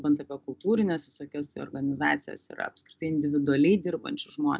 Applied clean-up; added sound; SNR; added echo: none; none; none; none.